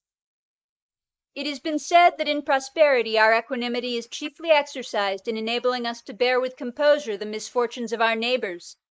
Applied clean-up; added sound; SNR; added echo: neural mask model Resemble Enhance denoiser.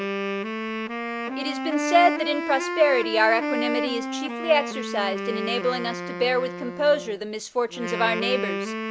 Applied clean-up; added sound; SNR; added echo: none; Wind instrument, woodwind instrument; 4 dB; none.